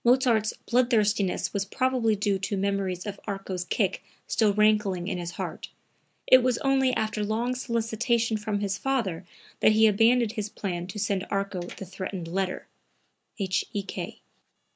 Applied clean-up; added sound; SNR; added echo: none; none; none; none.